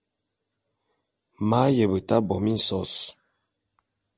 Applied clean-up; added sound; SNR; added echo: none; none; none; none.